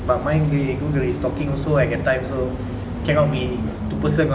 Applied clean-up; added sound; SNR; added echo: none; none; none; none.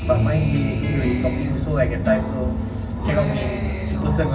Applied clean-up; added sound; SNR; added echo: none; Acoustic guitar; 4 dB; reverberation time 0.4 s.